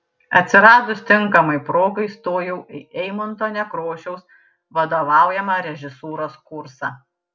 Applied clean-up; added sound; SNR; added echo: none; none; none; none.